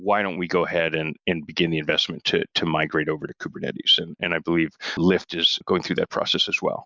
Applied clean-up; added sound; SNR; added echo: none; none; none; none.